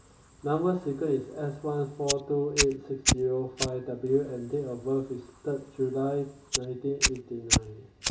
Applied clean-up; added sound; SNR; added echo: none; Fire; 3 dB; reverberation time 0.2 s.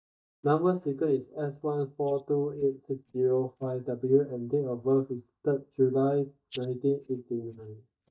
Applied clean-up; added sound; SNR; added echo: neural mask model DeepFilterNet 3.